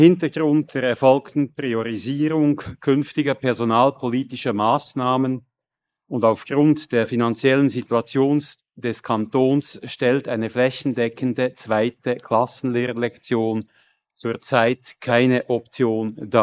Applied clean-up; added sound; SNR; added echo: neural mask model Resemble Enhance denoiser.